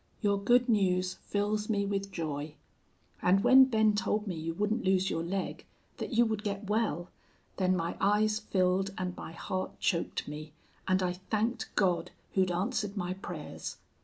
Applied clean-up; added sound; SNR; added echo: none; none; none; none.